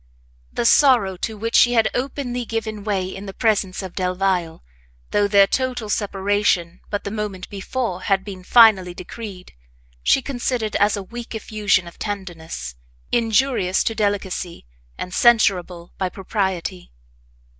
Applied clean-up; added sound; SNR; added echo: none; none; none; none.